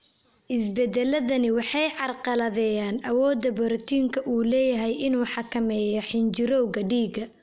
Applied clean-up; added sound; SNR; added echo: none; none; none; none.